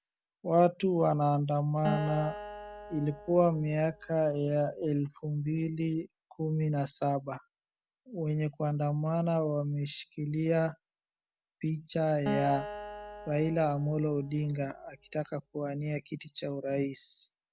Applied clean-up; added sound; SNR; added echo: none; Acoustic guitar; 11 dB; none.